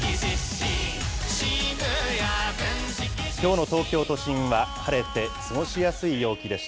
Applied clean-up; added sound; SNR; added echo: none; none; none; none.